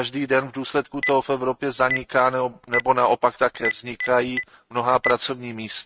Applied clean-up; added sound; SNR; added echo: neural mask model RNNoise.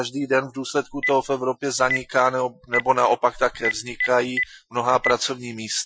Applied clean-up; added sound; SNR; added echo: classical method Wiener filter.